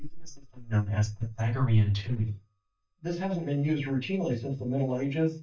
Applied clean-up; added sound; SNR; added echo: neural mask model DeepFilterNet 3.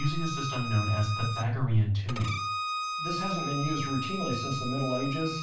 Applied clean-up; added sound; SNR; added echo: none; Bowed string instrument; 6 dB; reverberation time 0.3 s.